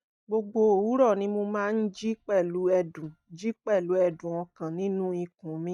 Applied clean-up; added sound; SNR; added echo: neural mask model DeepFilterNet 3.